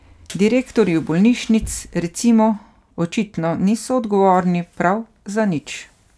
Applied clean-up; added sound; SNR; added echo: none; none; none; none.